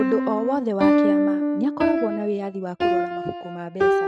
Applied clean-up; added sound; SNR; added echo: neural mask model RNNoise.